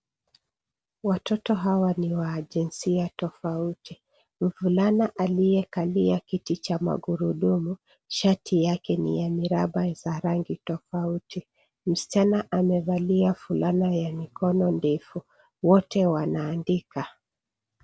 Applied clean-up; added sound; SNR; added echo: none; none; none; none.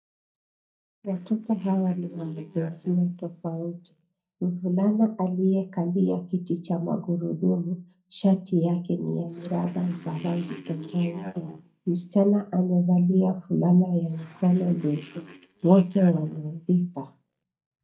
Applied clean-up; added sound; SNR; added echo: neural mask model DeepFilterNet 3.